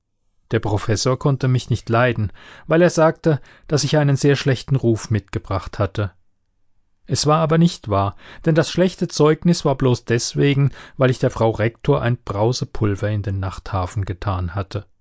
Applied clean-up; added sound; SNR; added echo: neural mask model Resemble Enhance denoiser.